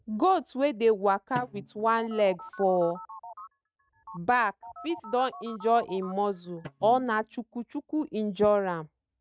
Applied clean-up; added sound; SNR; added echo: neural mask model RNNoise.